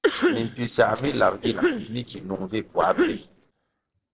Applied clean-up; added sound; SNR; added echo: neural separator model SepFormer DNS4.